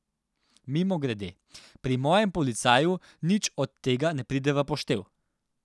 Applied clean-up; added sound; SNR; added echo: none; none; none; none.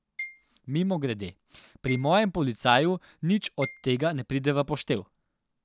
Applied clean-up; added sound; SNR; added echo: none; Marimba, xylophone; 18 dB; none.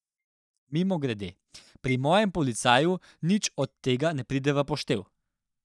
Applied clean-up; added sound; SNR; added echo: neural mask model DeepFilterNet 3.